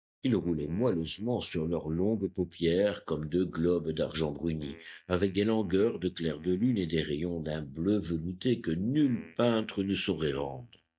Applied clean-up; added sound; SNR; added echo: neural mask model DeepFilterNet 3.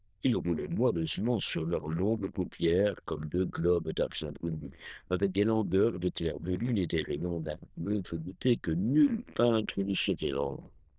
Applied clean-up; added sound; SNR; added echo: neural diffusion model UNIVERSE++.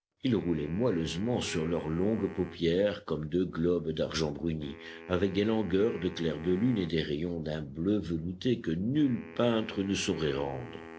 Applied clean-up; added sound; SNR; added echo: none; Wind instrument, woodwind instrument; 18 dB; none.